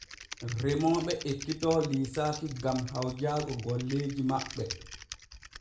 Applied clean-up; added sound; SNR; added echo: none; Typing; 13 dB; reverberation time 0.5 s.